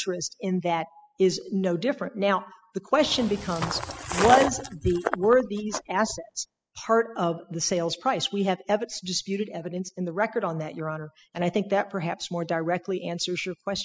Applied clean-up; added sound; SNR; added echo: classical method spectral subtraction.